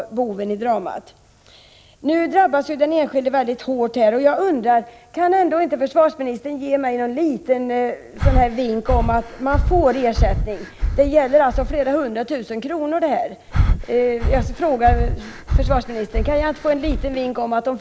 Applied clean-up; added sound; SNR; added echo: none; Breathing; 2 dB; none.